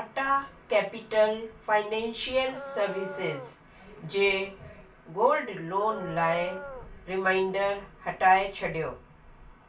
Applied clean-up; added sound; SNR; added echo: none; Dog; 11 dB; reverberation time 0.2 s.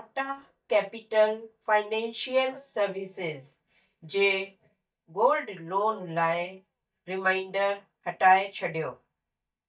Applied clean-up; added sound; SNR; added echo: neural mask model DeepFilterNet 3.